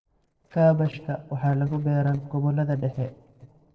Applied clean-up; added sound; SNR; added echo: neural separator model SepFormer DNS4.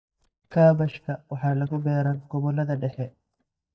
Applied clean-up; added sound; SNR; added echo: neural mask model DeepFilterNet 3.